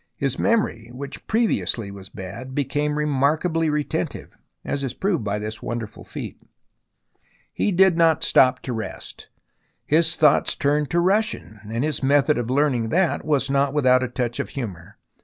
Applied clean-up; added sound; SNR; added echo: none; none; none; none.